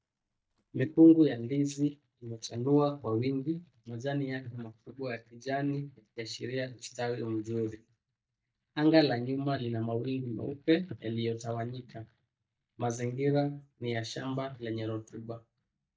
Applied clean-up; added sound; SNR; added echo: neural mask model DeepFilterNet 3.